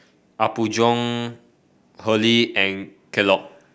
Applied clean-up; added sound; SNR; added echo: none; none; none; none.